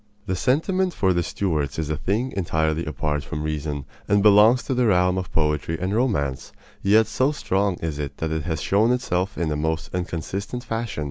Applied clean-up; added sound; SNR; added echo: none; none; none; none.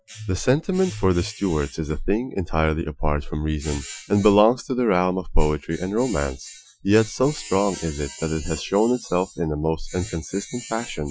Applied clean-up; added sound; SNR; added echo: classical method Wiener filter.